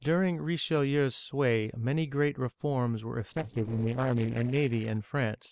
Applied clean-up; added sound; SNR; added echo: neural separator model SepFormer DNS4.